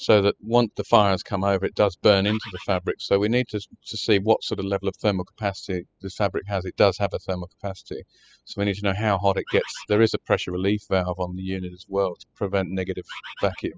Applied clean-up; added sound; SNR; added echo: classical method spectral subtraction.